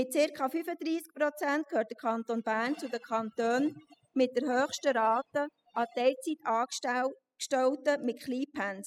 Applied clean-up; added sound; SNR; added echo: classical method spectral subtraction.